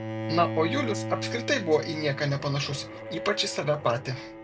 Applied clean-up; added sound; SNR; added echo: none; Bowed string instrument; 7 dB; none.